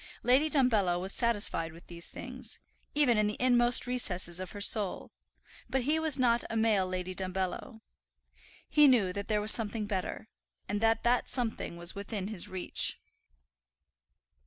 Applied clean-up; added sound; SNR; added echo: none; none; none; none.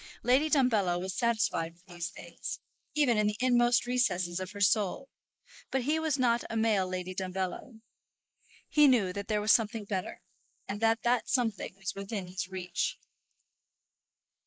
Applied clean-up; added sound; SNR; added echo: neural mask model Resemble Enhance denoiser.